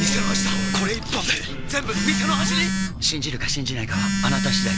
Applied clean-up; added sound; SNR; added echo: none; Telephone; -1 dB; none.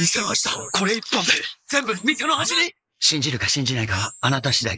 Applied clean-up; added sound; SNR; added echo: neural mask model Resemble Enhance denoiser.